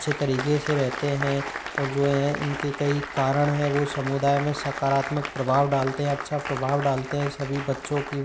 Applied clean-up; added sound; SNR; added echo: none; Applause; 9 dB; none.